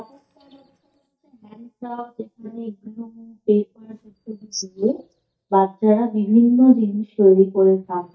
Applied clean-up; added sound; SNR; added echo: neural mask model DeepFilterNet 3.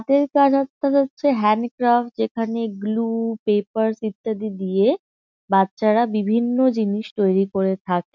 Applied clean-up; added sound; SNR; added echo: none; none; none; none.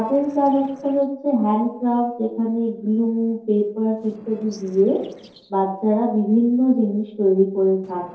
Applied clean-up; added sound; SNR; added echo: neural separator model SepFormer DNS4.